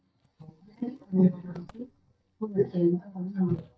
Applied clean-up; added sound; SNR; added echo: neural mask model DeepFilterNet 3.